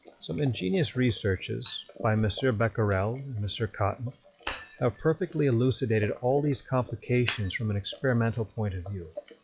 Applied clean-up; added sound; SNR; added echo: classical method log-MMSE.